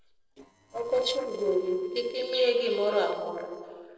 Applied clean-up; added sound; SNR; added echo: neural separator model SepFormer DNS4.